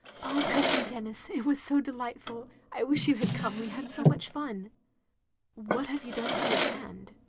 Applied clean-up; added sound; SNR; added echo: none; Drawer open or close; 0 dB; none.